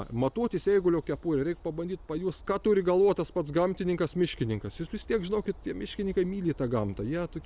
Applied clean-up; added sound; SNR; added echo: none; none; none; none.